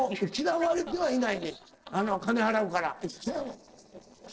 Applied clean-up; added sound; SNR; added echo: neural separator model SepFormer DNS4.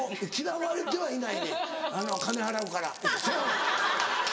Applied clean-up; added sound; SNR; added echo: none; Crumpling, crinkling; 13 dB; reverberation time 1.7 s.